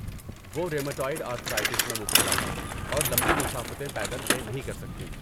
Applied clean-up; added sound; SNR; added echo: none; Bicycle; -4 dB; none.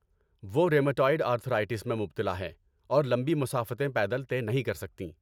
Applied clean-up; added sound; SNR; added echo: none; none; none; none.